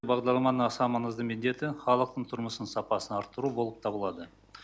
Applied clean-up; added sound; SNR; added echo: none; none; none; none.